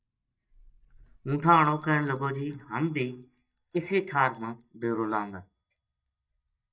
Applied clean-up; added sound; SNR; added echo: neural mask model DeepFilterNet 3.